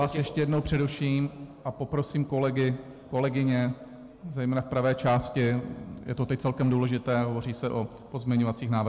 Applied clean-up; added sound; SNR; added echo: none; none; none; none.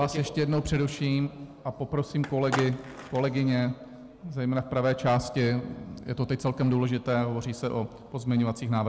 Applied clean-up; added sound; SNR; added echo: none; Skateboard; 9 dB; none.